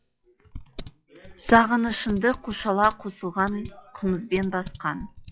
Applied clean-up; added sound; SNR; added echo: classical method log-MMSE.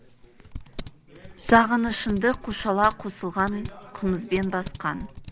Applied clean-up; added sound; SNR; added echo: none; Typing; 13 dB; none.